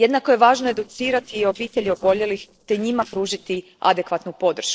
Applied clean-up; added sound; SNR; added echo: neural separator model SepFormer DNS4.